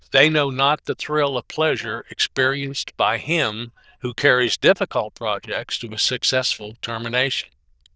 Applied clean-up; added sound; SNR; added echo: neural diffusion model UNIVERSE++.